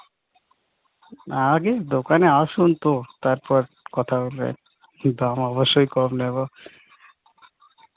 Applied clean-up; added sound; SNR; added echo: none; none; none; none.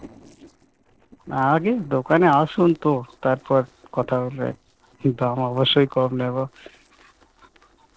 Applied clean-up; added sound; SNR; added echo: neural separator model SepFormer DNS4.